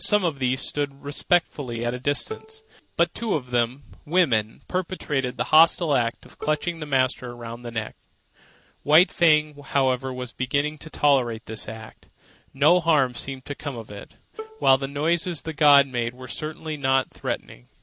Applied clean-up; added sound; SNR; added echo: none; Bowed string instrument; 17 dB; none.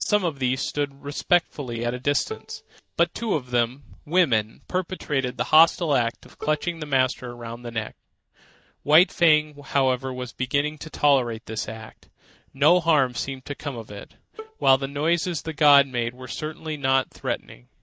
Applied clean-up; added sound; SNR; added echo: neural mask model DeepFilterNet 3.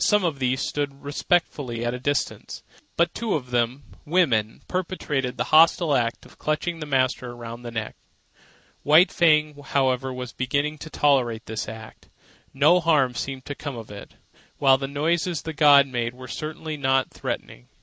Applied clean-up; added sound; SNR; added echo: none; none; none; none.